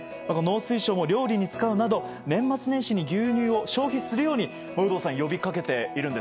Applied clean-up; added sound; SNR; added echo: none; none; none; none.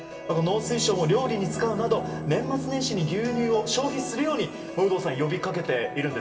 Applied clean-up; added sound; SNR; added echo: none; Bowed string instrument; 11 dB; reverberation time 2.8 s.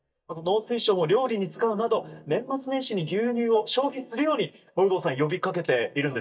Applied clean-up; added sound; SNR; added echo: neural mask model DeepFilterNet 3.